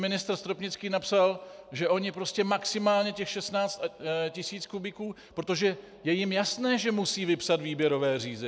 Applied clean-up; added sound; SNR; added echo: none; none; none; none.